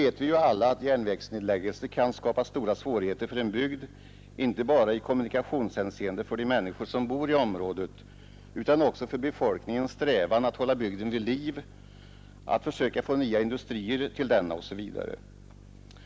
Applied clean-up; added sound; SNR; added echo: none; none; none; none.